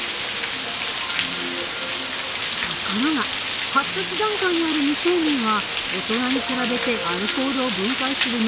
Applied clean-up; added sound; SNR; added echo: none; Water; -4 dB; none.